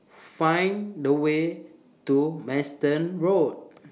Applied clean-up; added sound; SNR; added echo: none; none; none; none.